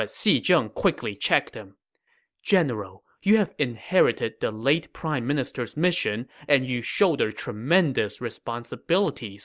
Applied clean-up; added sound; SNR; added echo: none; none; none; none.